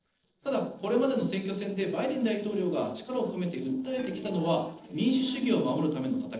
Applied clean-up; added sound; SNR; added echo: neural separator model SepFormer DNS4.